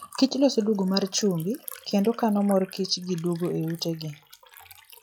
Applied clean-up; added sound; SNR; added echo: classical method log-MMSE.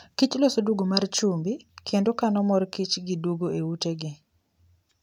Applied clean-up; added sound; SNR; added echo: none; none; none; none.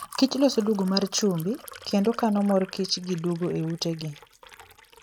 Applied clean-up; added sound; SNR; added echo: neural mask model RNNoise.